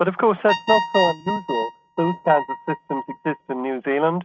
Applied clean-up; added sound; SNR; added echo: neural mask model RNNoise.